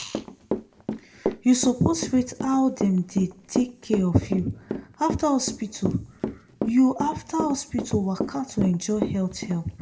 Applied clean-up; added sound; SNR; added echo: none; Walk, footsteps / Run; 8 dB; reverberation time 0.5 s.